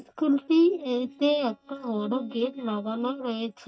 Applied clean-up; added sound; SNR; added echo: neural mask model DeepFilterNet 3.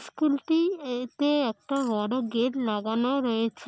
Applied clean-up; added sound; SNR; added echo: none; none; none; none.